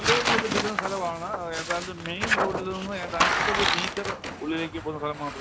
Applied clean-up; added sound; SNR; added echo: none; Tearing; -3 dB; none.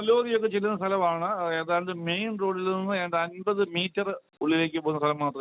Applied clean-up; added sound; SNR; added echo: none; none; none; none.